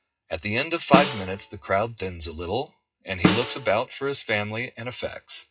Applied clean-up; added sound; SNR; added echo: classical method WPE with log-MMSE.